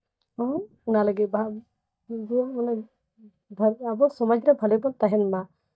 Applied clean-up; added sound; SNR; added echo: neural mask model DeepFilterNet 3.